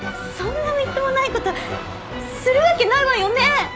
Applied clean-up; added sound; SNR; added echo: none; Car passing by / Traffic noise, roadway noise; 20 dB; none.